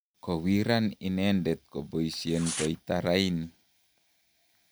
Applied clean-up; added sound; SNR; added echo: none; Tearing; 12 dB; none.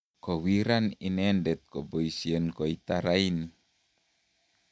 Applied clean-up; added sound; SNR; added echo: none; none; none; none.